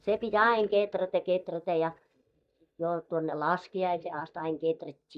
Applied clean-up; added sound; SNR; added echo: neural mask model DeepFilterNet 3.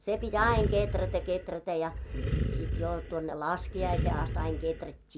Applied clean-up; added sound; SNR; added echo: none; Animal; 1 dB; none.